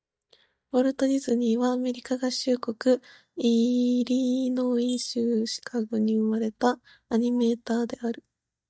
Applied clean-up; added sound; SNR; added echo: neural mask model DeepFilterNet 3.